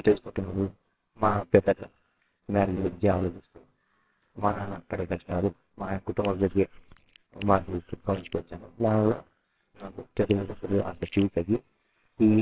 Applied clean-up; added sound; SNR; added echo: neural separator model SepFormer WHAMR!.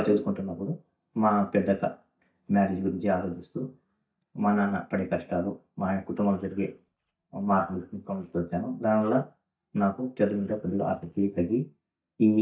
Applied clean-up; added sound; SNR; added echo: neural mask model DeepFilterNet 3.